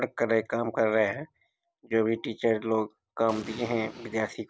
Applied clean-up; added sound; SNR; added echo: none; Explosion; 16 dB; none.